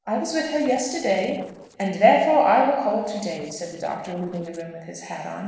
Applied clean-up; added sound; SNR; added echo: neural separator model SepFormer DNS4.